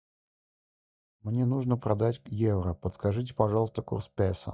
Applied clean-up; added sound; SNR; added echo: neural mask model DeepFilterNet 3.